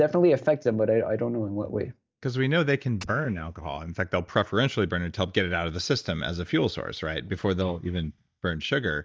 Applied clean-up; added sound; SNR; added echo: neural mask model DeepFilterNet 3.